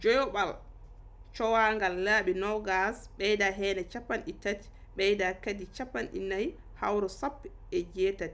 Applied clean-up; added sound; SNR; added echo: none; none; none; none.